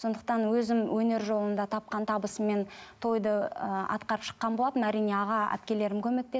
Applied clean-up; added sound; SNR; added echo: none; none; none; none.